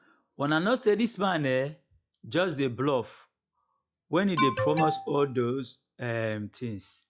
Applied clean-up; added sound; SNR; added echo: classical method log-MMSE.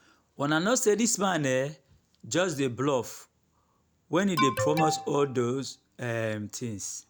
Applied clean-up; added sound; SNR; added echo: none; Alarm; 2 dB; none.